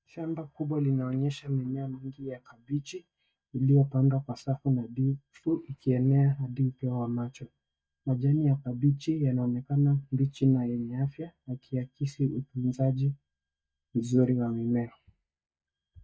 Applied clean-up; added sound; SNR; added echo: neural mask model DeepFilterNet 3.